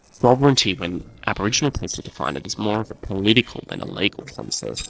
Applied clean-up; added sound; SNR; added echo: neural separator model SepFormer DNS4.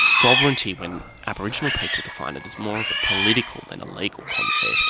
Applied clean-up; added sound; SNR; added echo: none; Livestock, farm animals, working animals; -3 dB; none.